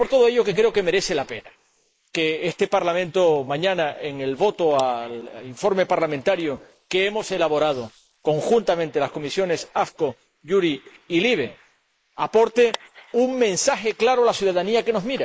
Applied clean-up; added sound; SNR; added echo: neural mask model Resemble Enhance denoiser.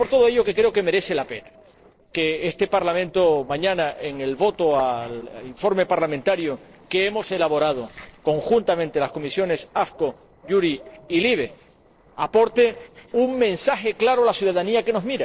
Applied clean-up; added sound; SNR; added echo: neural separator model SepFormer DNS4.